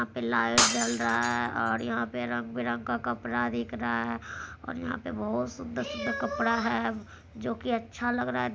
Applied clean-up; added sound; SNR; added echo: none; Shatter; 0 dB; none.